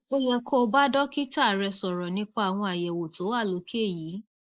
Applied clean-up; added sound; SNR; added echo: neural mask model Resemble Enhance denoiser.